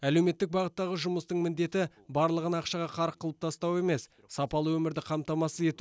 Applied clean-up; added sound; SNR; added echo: none; none; none; none.